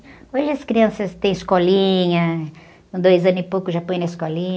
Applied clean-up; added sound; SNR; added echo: none; none; none; none.